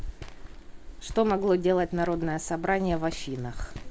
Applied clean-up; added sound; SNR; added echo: none; Walk, footsteps; 9 dB; none.